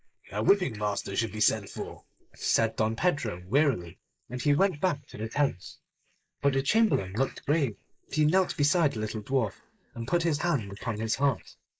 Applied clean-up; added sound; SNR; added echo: neural mask model Resemble Enhance denoiser.